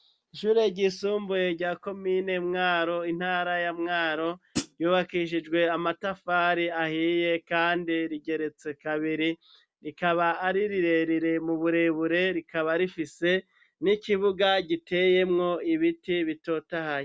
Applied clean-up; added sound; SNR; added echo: none; Hi-hat; 6 dB; none.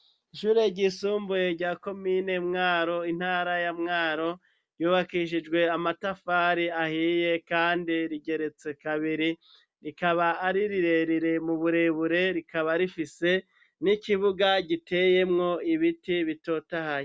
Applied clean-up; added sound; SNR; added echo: none; none; none; none.